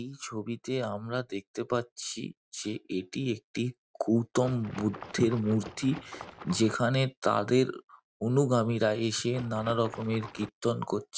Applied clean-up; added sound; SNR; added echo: none; Water / Splash, splatter; 14 dB; none.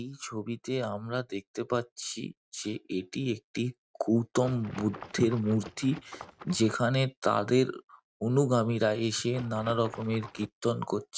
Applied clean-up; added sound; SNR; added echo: neural mask model RNNoise.